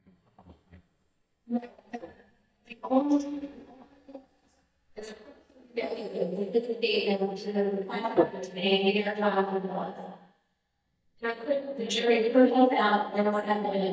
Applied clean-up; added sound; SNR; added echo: neural mask model DeepFilterNet 3.